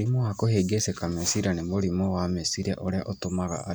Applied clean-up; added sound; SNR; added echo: none; none; none; none.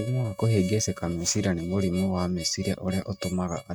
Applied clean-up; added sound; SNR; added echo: neural mask model RNNoise.